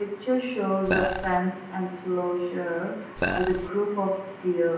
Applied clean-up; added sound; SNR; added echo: none; Burping, eructation; 1 dB; reverberation time 0.9 s.